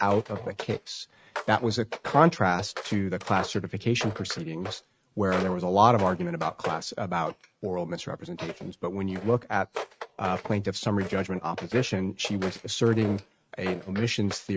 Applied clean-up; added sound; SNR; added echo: neural mask model RNNoise.